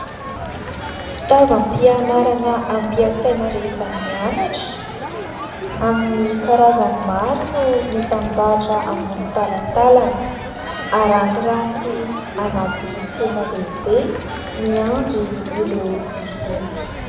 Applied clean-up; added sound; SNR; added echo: none; Crowd; 9 dB; reverberation time 1.6 s.